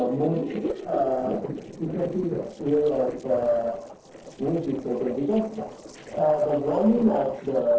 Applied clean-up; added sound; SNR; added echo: neural separator model SepFormer DNS4.